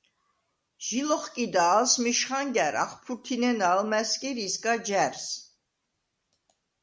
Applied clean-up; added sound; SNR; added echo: none; none; none; none.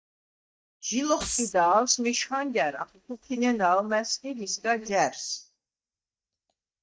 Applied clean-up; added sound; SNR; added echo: neural mask model DeepFilterNet 3.